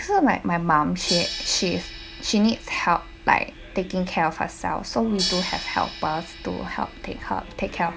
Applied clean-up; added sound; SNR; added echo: none; Crash cymbal; 11 dB; none.